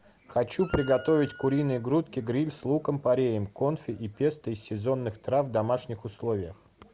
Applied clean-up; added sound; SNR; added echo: none; Wind instrument, woodwind instrument; 18 dB; none.